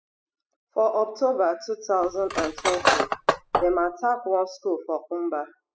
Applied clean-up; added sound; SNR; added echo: classical method spectral subtraction.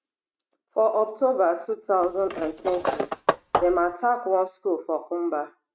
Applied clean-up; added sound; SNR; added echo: neural mask model RNNoise.